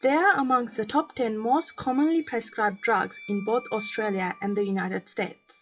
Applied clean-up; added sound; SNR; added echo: classical method WPE with log-MMSE.